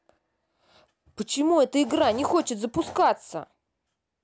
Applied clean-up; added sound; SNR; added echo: none; none; none; none.